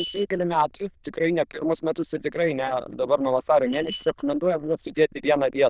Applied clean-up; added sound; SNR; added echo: neural diffusion model UNIVERSE++.